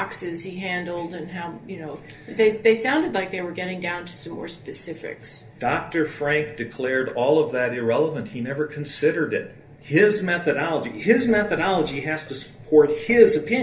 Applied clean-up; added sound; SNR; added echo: none; none; none; reverberation time 0.3 s.